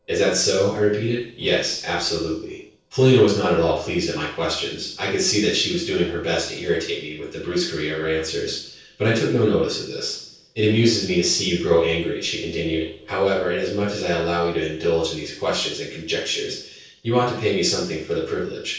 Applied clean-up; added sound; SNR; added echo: neural separator model SepFormer DNS4.